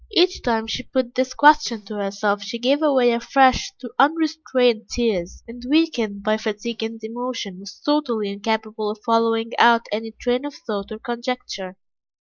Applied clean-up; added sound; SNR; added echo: neural mask model Resemble Enhance denoiser.